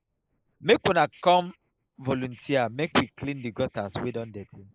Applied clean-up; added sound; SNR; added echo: neural mask model Resemble Enhance denoiser.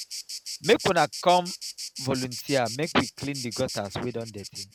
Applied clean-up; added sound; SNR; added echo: neural mask model RNNoise.